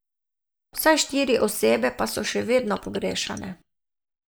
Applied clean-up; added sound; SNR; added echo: neural mask model Resemble Enhance denoiser.